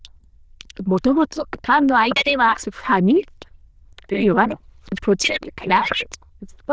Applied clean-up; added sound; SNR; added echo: neural diffusion model UNIVERSE++.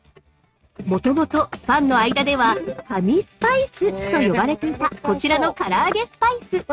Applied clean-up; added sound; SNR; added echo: neural mask model RNNoise.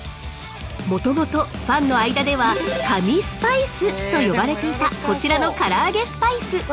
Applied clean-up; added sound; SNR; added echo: none; none; none; none.